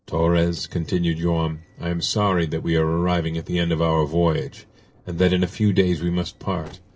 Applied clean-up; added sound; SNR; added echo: neural separator model SepFormer DNS4.